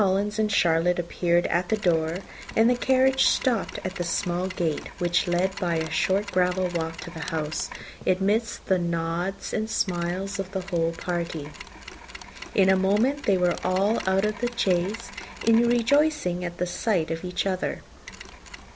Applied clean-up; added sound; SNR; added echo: none; Mechanisms; 17 dB; none.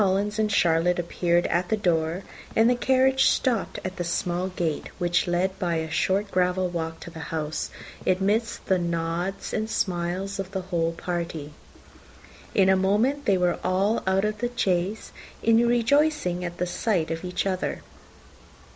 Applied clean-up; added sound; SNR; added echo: none; none; none; none.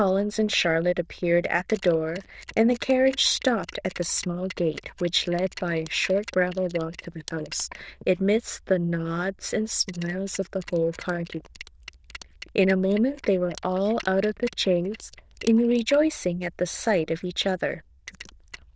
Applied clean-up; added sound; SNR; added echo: neural diffusion model UNIVERSE++.